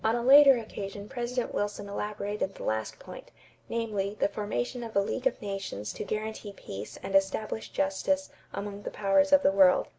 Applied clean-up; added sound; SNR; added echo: none; none; none; none.